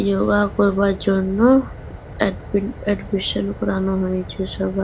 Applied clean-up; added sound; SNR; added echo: none; Fire; 14 dB; none.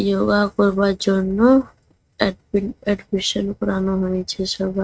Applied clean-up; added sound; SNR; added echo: neural mask model RNNoise.